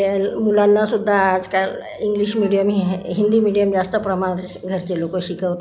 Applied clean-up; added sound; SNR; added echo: none; none; none; none.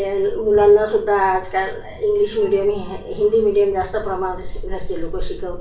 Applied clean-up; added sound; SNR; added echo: none; Thunder; 10 dB; reverberation time 0.3 s.